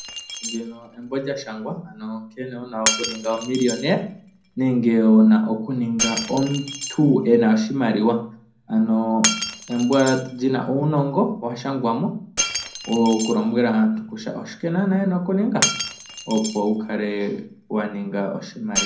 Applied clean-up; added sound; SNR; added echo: none; Shatter; 10 dB; reverberation time 0.6 s.